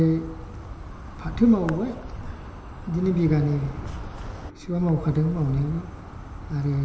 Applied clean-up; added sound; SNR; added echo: none; Insect; 11 dB; reverberation time 1.4 s.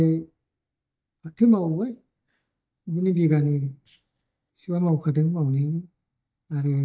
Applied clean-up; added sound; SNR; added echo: neural mask model DeepFilterNet 3.